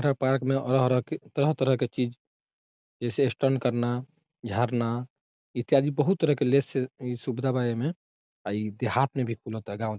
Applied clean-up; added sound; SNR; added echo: none; none; none; none.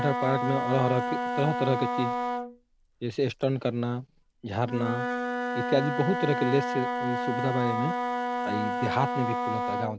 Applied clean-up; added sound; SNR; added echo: none; Wind instrument, woodwind instrument; 1 dB; none.